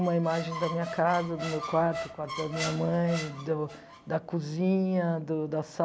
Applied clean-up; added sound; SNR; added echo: none; Squeak; 11 dB; none.